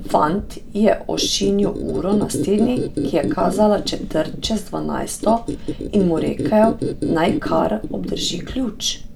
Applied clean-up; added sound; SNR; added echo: none; Squeak; 5 dB; none.